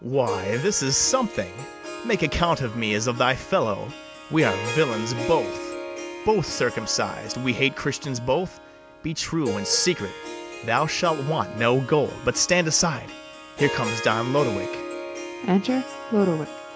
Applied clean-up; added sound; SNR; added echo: none; Harp; 10 dB; none.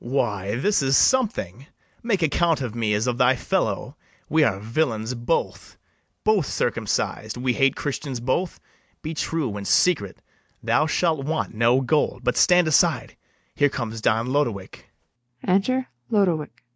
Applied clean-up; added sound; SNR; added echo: none; none; none; none.